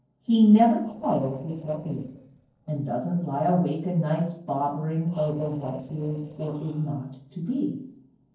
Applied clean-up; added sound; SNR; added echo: neural separator model SepFormer DNS4.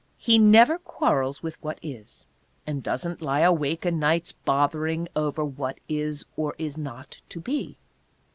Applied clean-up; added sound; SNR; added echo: none; none; none; none.